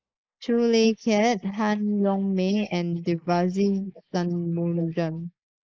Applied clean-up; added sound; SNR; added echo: neural mask model Resemble Enhance denoiser.